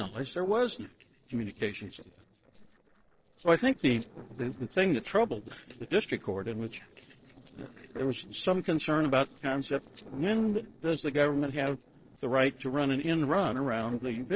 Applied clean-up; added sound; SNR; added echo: neural separator model SepFormer DNS4.